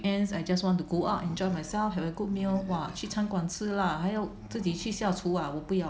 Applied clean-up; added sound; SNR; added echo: none; Animal; 19 dB; none.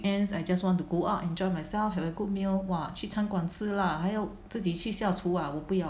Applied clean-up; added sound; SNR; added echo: none; none; none; none.